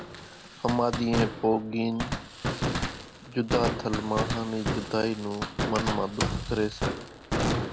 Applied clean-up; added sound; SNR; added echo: none; Slam + Fireworks; 1 dB; none.